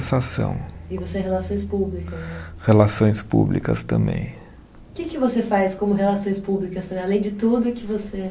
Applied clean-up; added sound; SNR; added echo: none; none; none; none.